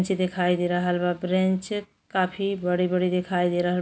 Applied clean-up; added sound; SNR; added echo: none; none; none; none.